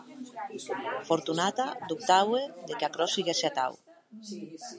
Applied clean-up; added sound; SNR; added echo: none; none; none; none.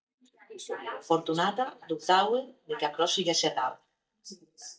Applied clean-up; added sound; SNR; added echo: neural mask model DeepFilterNet 3.